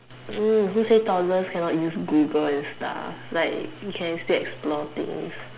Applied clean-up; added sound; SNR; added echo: none; none; none; none.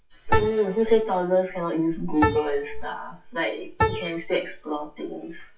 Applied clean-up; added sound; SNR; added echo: classical method WPE with log-MMSE.